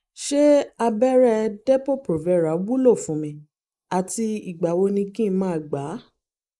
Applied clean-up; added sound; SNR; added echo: neural mask model Resemble Enhance denoiser.